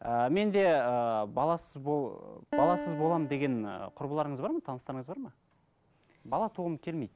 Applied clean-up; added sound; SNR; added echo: none; Piano; 9 dB; none.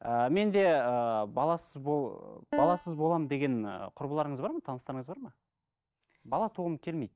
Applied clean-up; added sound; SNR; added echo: neural mask model DeepFilterNet 3.